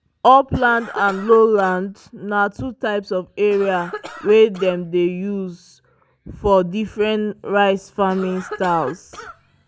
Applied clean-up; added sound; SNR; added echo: none; Cough; 16 dB; none.